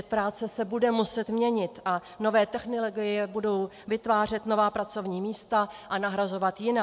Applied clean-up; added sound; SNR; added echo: none; none; none; none.